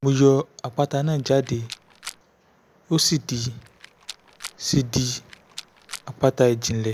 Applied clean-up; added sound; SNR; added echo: none; Rattle; 18 dB; none.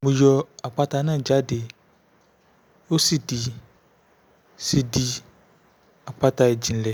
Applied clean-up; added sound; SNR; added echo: none; none; none; none.